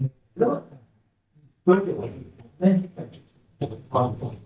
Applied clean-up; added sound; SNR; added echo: neural mask model DeepFilterNet 3.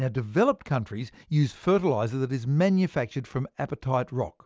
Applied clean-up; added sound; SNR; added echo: none; none; none; none.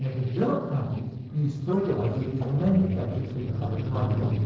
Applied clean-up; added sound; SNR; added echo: neural separator model SepFormer DNS4.